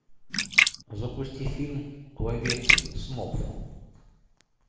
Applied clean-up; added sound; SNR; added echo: none; Splash, splatter; -5 dB; reverberation time 1.1 s.